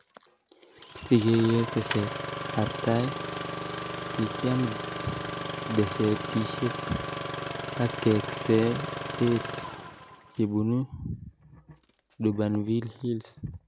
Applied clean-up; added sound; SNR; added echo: none; Engine starting; 7 dB; none.